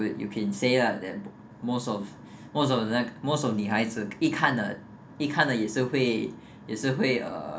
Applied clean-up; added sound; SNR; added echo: none; none; none; none.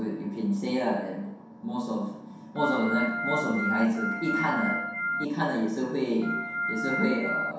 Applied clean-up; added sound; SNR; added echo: none; Organ; 2 dB; reverberation time 0.7 s.